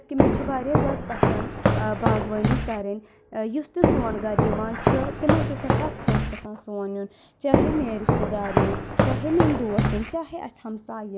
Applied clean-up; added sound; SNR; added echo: none; Walk, footsteps; -4 dB; none.